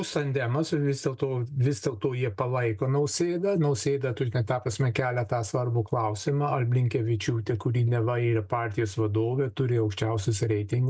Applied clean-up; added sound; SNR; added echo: none; none; none; none.